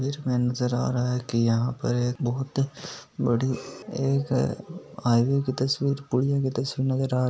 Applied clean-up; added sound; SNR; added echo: none; none; none; none.